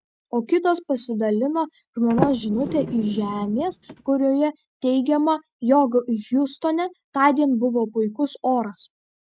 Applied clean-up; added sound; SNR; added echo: neural mask model RNNoise.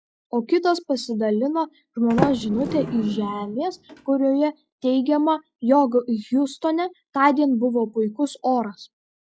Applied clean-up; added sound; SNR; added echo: classical method log-MMSE.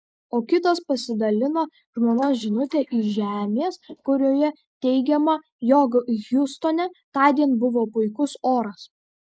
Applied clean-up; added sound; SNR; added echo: neural mask model Resemble Enhance denoiser.